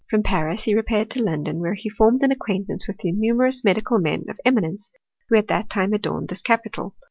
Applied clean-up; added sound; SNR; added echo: none; none; none; none.